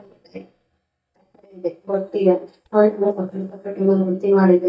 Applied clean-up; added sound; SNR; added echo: neural mask model DeepFilterNet 3.